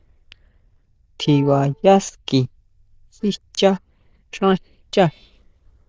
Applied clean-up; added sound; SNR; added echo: neural diffusion model UNIVERSE++.